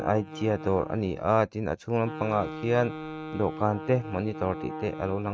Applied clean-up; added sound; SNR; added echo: neural mask model RNNoise.